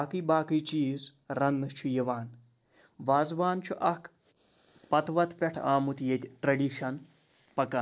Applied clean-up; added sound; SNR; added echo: neural mask model Resemble Enhance denoiser.